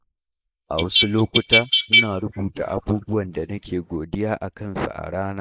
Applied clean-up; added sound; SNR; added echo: neural mask model Resemble Enhance denoiser.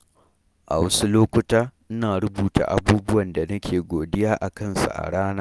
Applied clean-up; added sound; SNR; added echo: none; none; none; none.